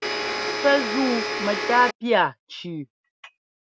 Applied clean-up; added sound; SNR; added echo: none; Domestic sounds, home sounds; 2 dB; none.